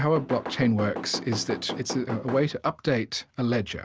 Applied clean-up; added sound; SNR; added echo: none; Knock / Wood; 9 dB; none.